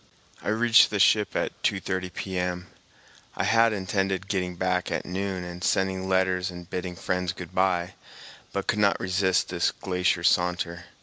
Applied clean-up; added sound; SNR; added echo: none; none; none; none.